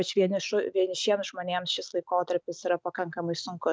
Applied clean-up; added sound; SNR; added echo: none; none; none; none.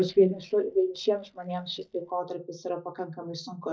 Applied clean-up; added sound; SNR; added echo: neural mask model DeepFilterNet 3.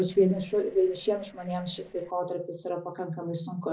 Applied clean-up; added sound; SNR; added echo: neural separator model SepFormer DNS4.